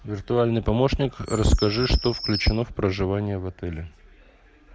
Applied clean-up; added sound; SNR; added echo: none; Bird vocalization, bird call, bird song; 12 dB; none.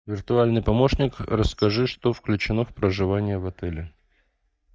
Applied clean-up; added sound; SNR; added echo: neural mask model DeepFilterNet 3.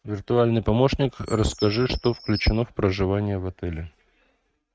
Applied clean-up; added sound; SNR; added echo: neural mask model RNNoise.